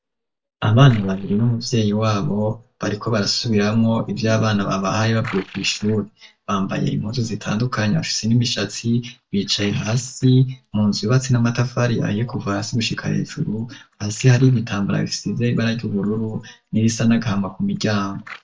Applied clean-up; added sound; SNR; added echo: neural mask model DeepFilterNet 3.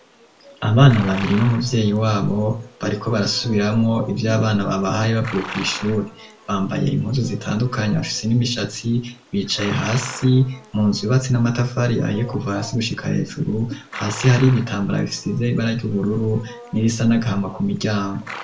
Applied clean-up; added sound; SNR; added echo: none; Livestock, farm animals, working animals; 18 dB; reverberation time 0.3 s.